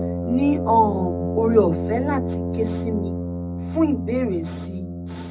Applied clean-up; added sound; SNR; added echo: none; Brass instrument; 3 dB; reverberation time 0.4 s.